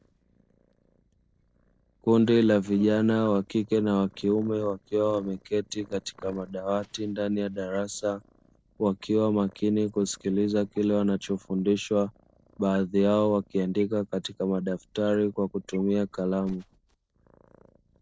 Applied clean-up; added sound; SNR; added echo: neural separator model SepFormer DNS4.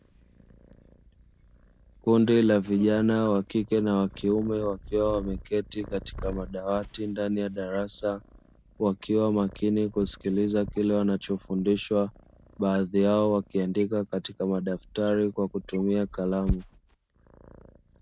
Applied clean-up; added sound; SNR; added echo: none; Purr; 16 dB; none.